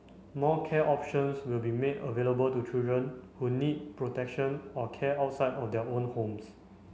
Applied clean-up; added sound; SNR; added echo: none; none; none; none.